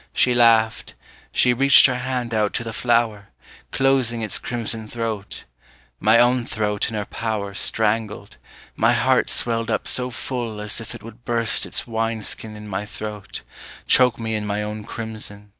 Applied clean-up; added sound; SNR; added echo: none; none; none; none.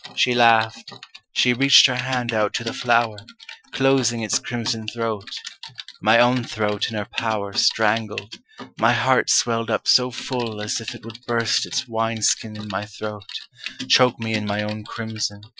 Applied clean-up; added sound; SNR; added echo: classical method Wiener filter.